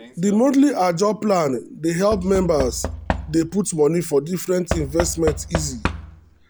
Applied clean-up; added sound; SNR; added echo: none; Knock / Wood; 9 dB; none.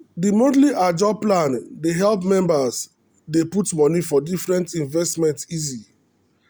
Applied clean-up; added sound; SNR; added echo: none; none; none; none.